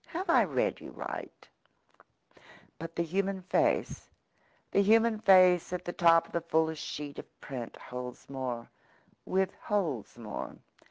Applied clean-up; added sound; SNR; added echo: none; none; none; none.